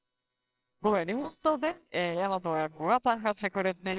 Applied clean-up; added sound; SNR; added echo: neural separator model SepFormer WHAMR!.